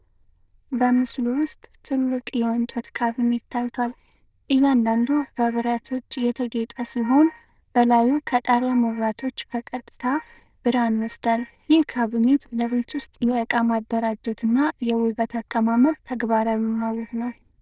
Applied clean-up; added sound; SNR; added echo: neural diffusion model UNIVERSE++.